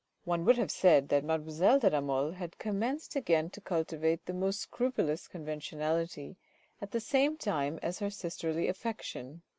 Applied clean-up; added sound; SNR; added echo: none; none; none; none.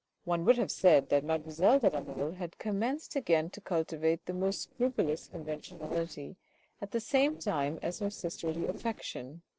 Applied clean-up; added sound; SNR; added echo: neural separator model SepFormer DNS4.